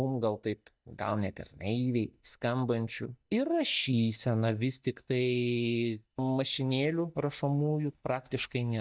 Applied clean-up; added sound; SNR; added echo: neural mask model DeepFilterNet 3.